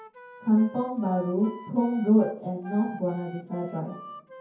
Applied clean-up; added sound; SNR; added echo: none; Wind instrument, woodwind instrument; 18 dB; reverberation time 0.6 s.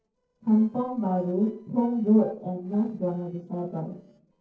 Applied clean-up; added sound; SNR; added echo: neural separator model SepFormer DNS4.